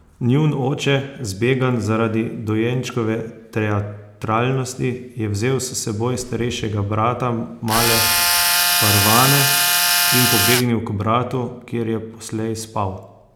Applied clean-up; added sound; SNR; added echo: none; Tools; -4 dB; none.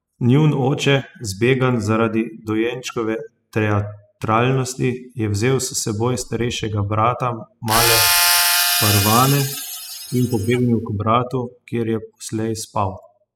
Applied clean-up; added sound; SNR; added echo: classical method spectral subtraction.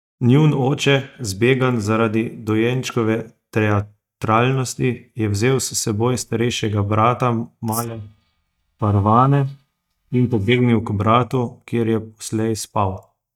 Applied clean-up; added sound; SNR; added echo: neural mask model DeepFilterNet 3.